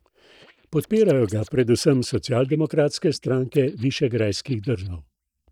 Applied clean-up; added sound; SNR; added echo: neural mask model DeepFilterNet 3.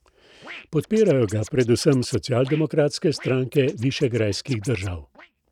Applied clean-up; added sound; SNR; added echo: neural mask model RNNoise.